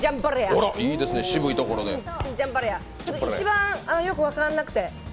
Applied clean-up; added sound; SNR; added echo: none; Race car, auto racing + Thump, thud; 17 dB; none.